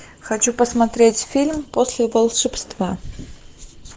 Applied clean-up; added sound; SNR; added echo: none; none; none; none.